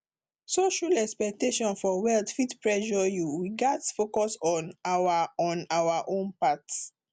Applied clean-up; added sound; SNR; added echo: none; none; none; none.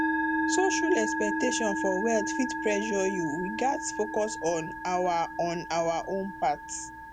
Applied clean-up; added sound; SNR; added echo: none; Musical instrument; 2 dB; none.